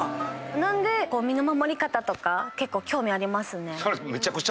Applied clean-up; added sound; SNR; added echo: none; Harp; 18 dB; none.